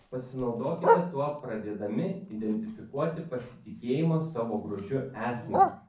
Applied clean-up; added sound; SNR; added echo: none; Bark; 1 dB; reverberation time 0.6 s.